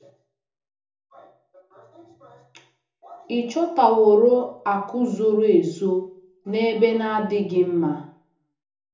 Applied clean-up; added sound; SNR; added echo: none; none; none; reverberation time 0.5 s.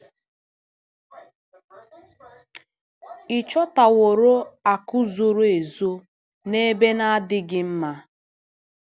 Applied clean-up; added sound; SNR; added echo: none; none; none; none.